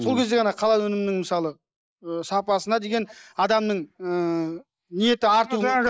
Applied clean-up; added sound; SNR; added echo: neural mask model Resemble Enhance denoiser.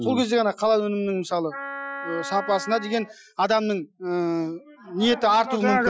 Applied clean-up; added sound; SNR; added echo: classical method Wiener filter.